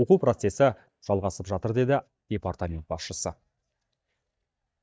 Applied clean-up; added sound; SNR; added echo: neural mask model DeepFilterNet 3.